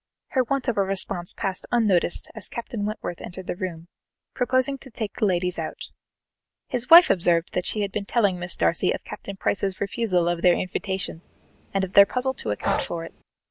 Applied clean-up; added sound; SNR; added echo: none; Breathing; 11 dB; none.